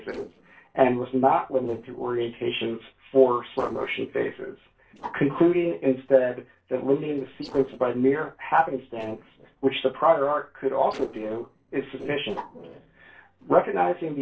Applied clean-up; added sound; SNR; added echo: neural separator model SepFormer DNS4.